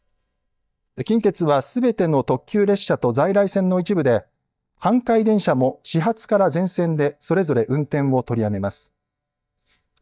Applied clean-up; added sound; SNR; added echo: neural mask model DeepFilterNet 3.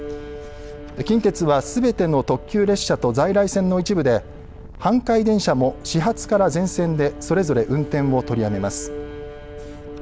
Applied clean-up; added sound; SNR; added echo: none; Bowed string instrument; 16 dB; none.